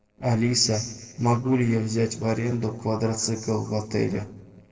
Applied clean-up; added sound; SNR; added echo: neural separator model SepFormer DNS4.